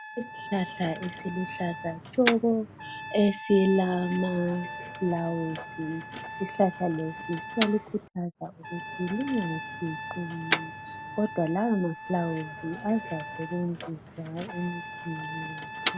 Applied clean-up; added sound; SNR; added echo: none; Trumpet + Motor vehicle (road); 5 dB; none.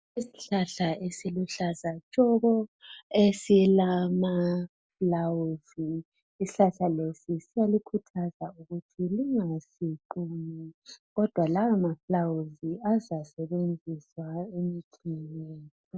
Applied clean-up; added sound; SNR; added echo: none; none; none; none.